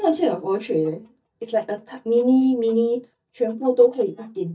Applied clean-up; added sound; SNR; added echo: neural mask model DeepFilterNet 3.